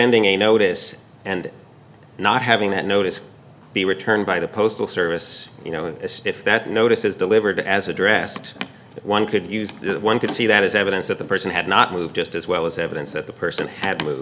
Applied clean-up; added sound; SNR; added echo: none; none; none; none.